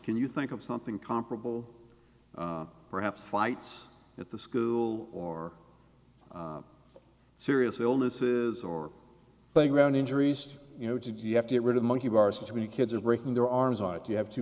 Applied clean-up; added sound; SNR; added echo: none; none; none; none.